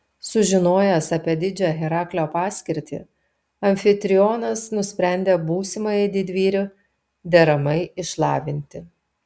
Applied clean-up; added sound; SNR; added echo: none; none; none; none.